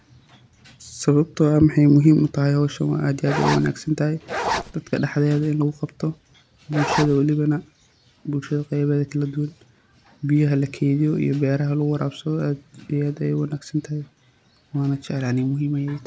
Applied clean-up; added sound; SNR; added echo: none; Zipper (clothing); 4 dB; none.